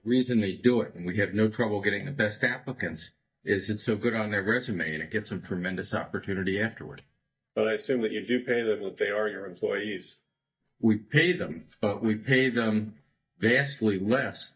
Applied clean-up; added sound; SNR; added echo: neural mask model DeepFilterNet 3.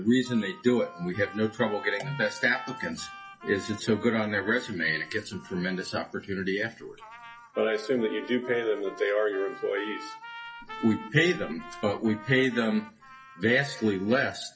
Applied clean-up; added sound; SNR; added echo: classical method WPE with log-MMSE.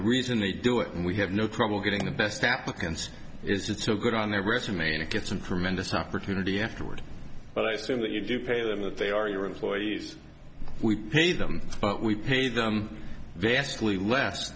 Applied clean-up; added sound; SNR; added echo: none; none; none; none.